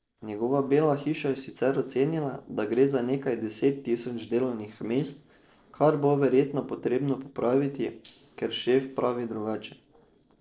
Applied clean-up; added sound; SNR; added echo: neural separator model SepFormer DNS4.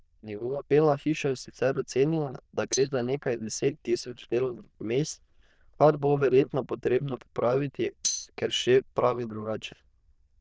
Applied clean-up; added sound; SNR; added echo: neural diffusion model UNIVERSE++.